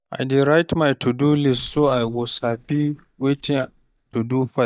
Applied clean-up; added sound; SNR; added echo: neural mask model DeepFilterNet 3.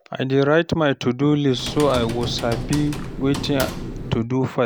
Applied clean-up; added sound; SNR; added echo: none; Typing; 10 dB; none.